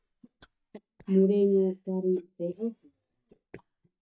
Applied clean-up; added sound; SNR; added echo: neural mask model DeepFilterNet 3.